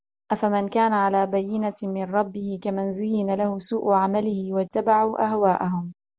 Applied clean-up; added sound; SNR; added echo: none; none; none; none.